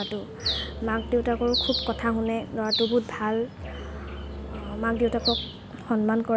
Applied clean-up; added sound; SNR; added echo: none; Bird + Musical instrument; 6 dB; none.